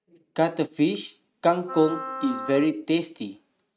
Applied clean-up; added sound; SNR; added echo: neural mask model RNNoise.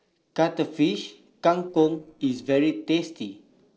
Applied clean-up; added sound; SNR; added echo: neural separator model SepFormer DNS4.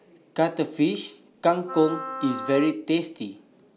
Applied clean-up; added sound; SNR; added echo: none; Wind instrument, woodwind instrument; 11 dB; none.